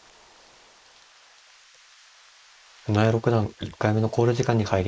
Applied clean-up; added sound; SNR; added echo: neural mask model Resemble Enhance denoiser.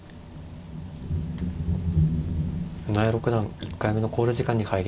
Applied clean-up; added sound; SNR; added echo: none; Thunder; 1 dB; none.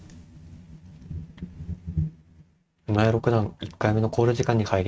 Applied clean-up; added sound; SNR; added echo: neural mask model RNNoise.